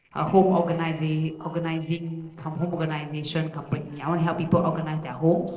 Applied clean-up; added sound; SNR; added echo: neural separator model SepFormer DNS4.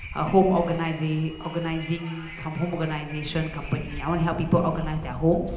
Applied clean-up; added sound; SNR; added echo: none; Wind; 12 dB; reverberation time 0.9 s.